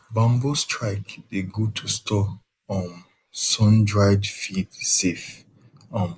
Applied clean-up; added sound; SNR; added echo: neural mask model Resemble Enhance denoiser.